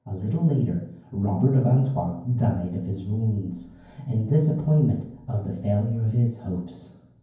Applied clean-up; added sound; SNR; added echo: none; none; none; reverberation time 0.9 s.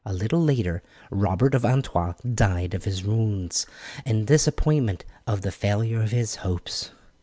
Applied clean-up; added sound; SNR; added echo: none; none; none; none.